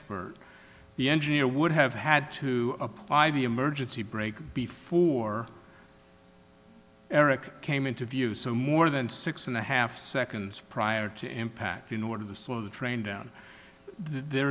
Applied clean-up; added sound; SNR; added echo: none; none; none; none.